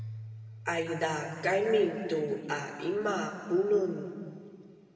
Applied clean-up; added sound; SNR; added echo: none; Keyboard (musical); 18 dB; reverberation time 2.6 s.